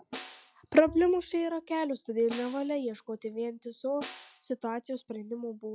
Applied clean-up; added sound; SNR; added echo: classical method log-MMSE.